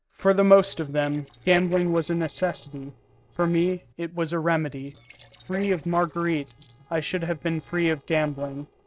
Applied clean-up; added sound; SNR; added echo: neural separator model SepFormer DNS4.